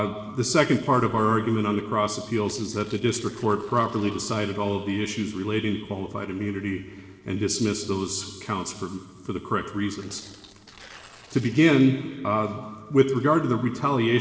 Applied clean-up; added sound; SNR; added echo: neural separator model SepFormer DNS4.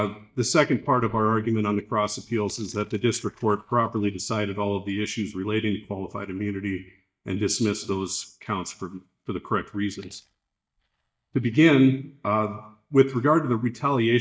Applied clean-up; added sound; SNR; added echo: neural mask model DeepFilterNet 3.